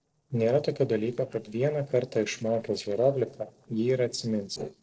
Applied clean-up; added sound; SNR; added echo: neural separator model SepFormer DNS4.